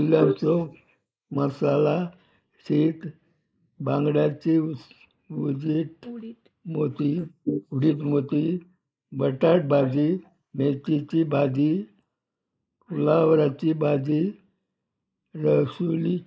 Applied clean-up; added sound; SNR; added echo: neural mask model Resemble Enhance denoiser.